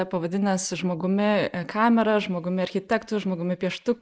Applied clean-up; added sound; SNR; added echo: neural mask model Resemble Enhance denoiser.